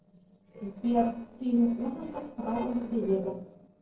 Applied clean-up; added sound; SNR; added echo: neural separator model SepFormer DNS4.